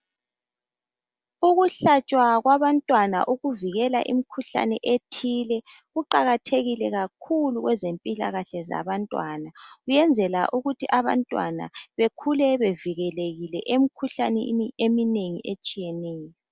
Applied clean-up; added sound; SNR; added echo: none; none; none; none.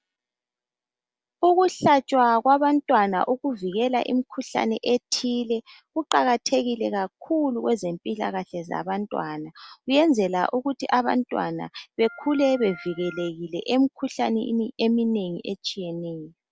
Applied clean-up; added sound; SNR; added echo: none; Organ; 19 dB; none.